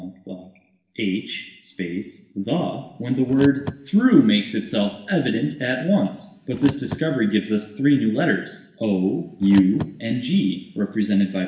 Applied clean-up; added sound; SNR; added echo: none; Car; 16 dB; reverberation time 0.8 s.